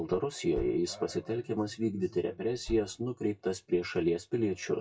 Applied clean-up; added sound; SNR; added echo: classical method WPE with log-MMSE.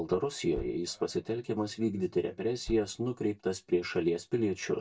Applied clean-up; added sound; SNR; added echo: neural mask model DeepFilterNet 3.